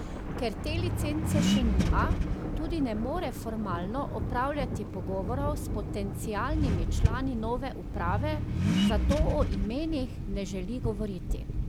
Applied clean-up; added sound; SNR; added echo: none; Accelerating, revving, vroom + Thunder; -4 dB; none.